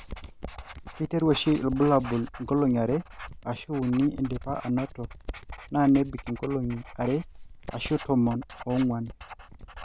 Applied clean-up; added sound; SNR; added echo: none; Writing; 14 dB; none.